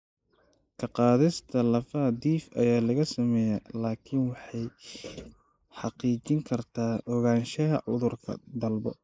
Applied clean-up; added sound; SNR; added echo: neural mask model Resemble Enhance denoiser.